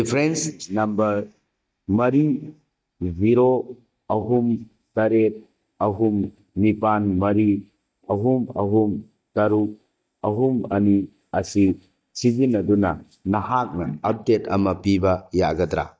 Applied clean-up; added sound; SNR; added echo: neural mask model DeepFilterNet 3.